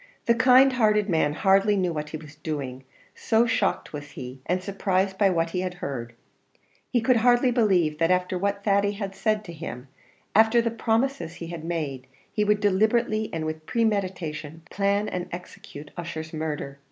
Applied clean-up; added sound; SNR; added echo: none; none; none; none.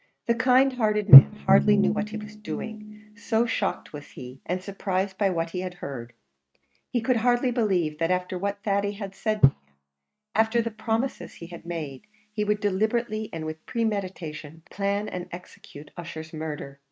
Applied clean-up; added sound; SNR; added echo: neural mask model RNNoise.